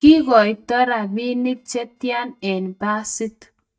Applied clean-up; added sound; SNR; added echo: neural mask model DeepFilterNet 3.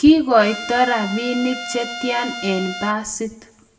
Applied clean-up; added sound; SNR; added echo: none; Trumpet; 11 dB; reverberation time 0.6 s.